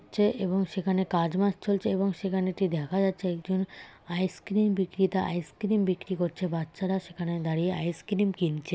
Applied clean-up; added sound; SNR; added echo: none; none; none; none.